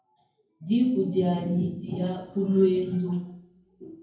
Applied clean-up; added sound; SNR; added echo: none; none; none; reverberation time 0.9 s.